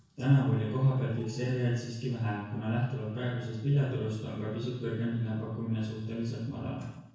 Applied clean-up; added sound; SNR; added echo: neural separator model SepFormer DNS4.